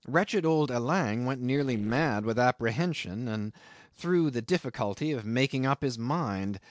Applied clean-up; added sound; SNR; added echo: neural separator model SepFormer DNS4.